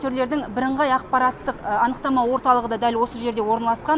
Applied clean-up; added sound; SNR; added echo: none; none; none; none.